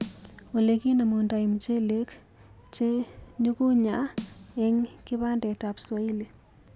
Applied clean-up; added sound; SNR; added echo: none; Snare drum; 17 dB; none.